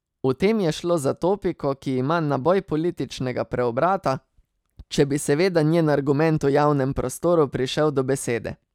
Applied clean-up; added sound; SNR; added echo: none; none; none; none.